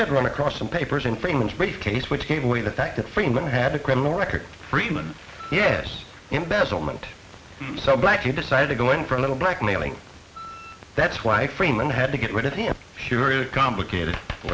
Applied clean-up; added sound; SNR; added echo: none; Wind instrument, woodwind instrument; 18 dB; none.